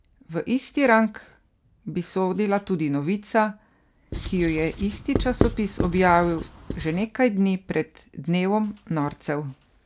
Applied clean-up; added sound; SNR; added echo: none; Writing; 5 dB; none.